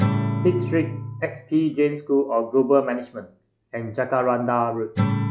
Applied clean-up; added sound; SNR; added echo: classical method log-MMSE.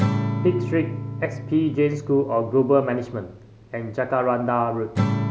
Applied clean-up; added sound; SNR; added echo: none; Acoustic guitar / Strum; 5 dB; none.